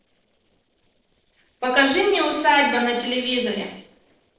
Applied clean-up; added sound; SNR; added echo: neural separator model SepFormer DNS4.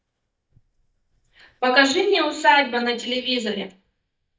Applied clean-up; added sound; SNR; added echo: neural mask model DeepFilterNet 3.